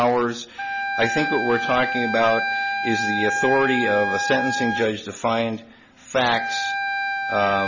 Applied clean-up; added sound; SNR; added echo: none; Wind instrument, woodwind instrument; 3 dB; none.